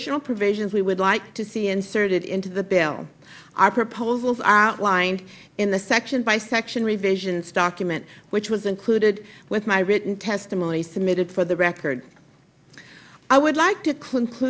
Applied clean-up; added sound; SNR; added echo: none; none; none; none.